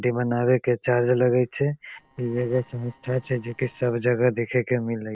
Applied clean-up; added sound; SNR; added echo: neural separator model SepFormer DNS4.